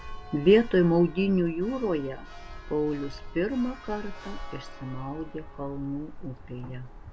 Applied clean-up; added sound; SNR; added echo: none; Church bell; 12 dB; none.